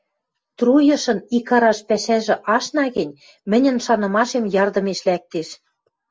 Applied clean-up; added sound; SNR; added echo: none; none; none; none.